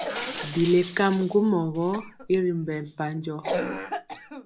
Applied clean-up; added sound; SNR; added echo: none; Cough + Shatter; 8 dB; none.